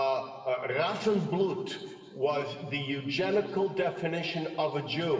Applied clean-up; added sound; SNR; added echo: none; none; none; reverberation time 1.9 s.